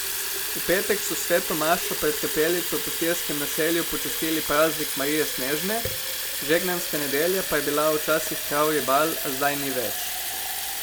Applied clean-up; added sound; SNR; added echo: none; Fill (with liquid) / Water tap, faucet; 2 dB; none.